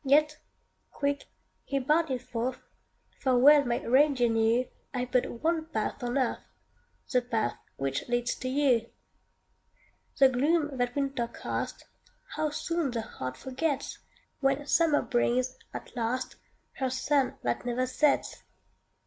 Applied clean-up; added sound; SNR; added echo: none; none; none; none.